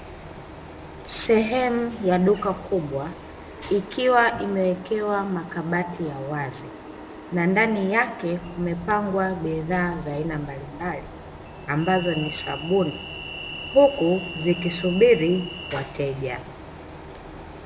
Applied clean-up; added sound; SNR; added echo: none; Train; 13 dB; none.